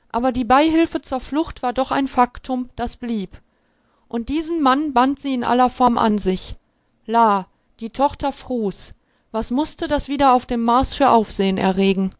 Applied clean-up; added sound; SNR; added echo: none; none; none; none.